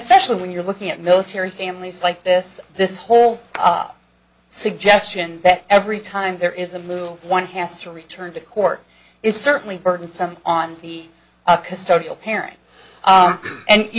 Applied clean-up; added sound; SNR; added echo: none; none; none; none.